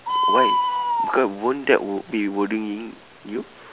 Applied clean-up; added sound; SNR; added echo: none; Bird; 1 dB; none.